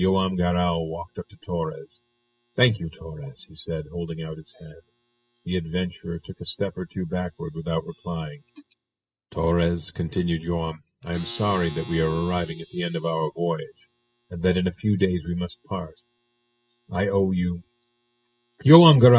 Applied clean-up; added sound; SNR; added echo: classical method spectral subtraction.